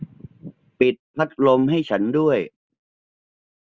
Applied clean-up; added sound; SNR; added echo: none; none; none; none.